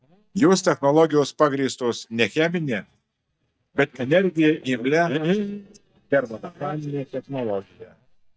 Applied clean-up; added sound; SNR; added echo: neural mask model DeepFilterNet 3.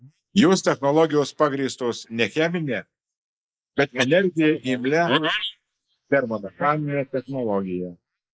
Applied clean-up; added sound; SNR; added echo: neural mask model Resemble Enhance denoiser.